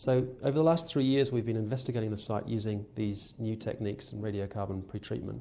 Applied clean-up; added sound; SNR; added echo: none; none; none; none.